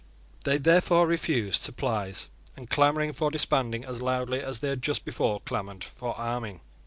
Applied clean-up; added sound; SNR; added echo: none; none; none; none.